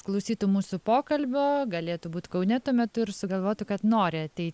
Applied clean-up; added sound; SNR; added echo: none; none; none; none.